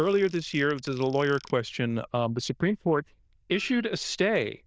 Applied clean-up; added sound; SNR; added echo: neural diffusion model UNIVERSE++.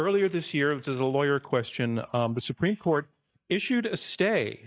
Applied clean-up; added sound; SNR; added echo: neural mask model DeepFilterNet 3.